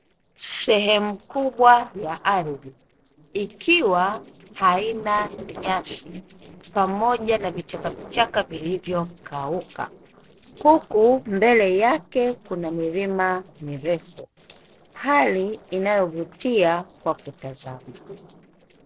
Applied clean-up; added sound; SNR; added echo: neural separator model SepFormer DNS4.